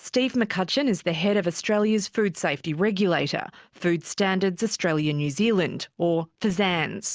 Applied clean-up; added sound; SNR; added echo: none; none; none; none.